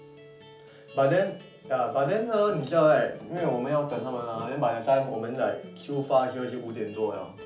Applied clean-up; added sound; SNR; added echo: none; Acoustic guitar; 20 dB; reverberation time 0.4 s.